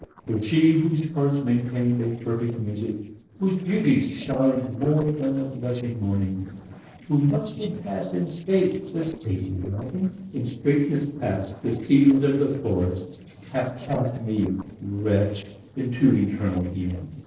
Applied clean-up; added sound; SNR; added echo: neural separator model SepFormer DNS4.